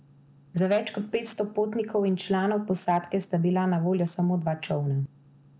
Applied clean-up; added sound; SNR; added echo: none; none; none; none.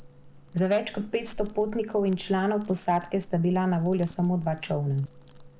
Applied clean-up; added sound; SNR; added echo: none; Crackle; 17 dB; none.